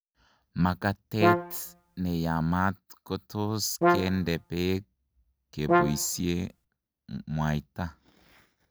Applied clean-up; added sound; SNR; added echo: none; Brass instrument; -3 dB; none.